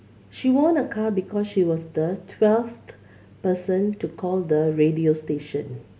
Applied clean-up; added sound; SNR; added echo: none; none; none; none.